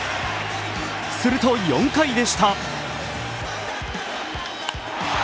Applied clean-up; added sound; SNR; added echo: none; none; none; none.